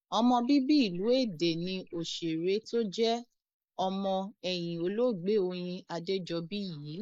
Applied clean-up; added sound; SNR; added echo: neural mask model Resemble Enhance denoiser.